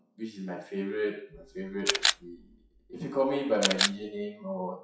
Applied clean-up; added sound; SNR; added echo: classical method WPE with log-MMSE.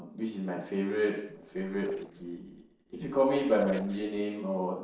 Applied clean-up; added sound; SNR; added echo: neural separator model SepFormer DNS4.